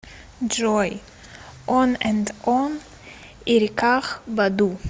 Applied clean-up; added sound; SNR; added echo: none; none; none; none.